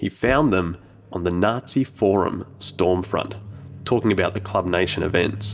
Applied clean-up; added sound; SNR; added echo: none; Knock; 19 dB; reverberation time 0.5 s.